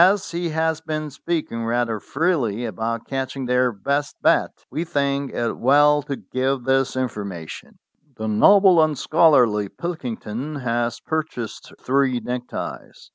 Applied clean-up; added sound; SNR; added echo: none; none; none; none.